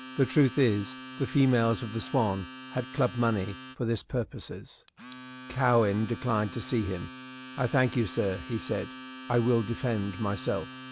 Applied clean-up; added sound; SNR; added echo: none; Domestic sounds, home sounds; 15 dB; none.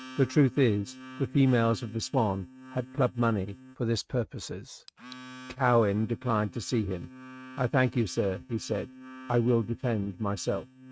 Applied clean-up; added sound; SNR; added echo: neural mask model RNNoise.